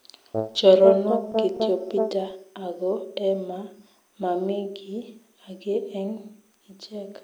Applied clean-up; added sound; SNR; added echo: none; Brass instrument; 3 dB; none.